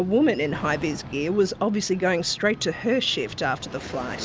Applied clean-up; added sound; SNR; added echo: none; Thunder / Rain; 20 dB; none.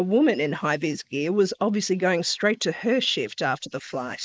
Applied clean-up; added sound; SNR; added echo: neural mask model Resemble Enhance denoiser.